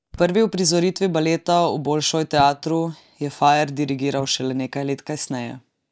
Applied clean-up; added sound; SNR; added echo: neural mask model DeepFilterNet 3.